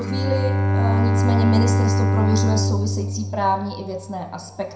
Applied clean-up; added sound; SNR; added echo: none; Bowed string instrument; -5 dB; reverberation time 0.5 s.